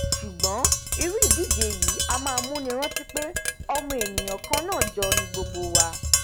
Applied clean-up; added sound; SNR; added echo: none; Tap; -5 dB; none.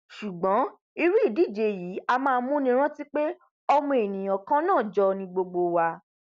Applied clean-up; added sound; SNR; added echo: none; none; none; none.